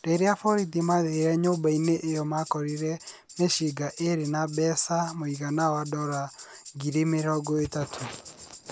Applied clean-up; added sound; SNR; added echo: none; Tambourine; 13 dB; none.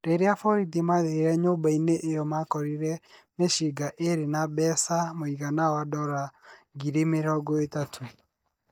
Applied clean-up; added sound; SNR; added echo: neural mask model DeepFilterNet 3.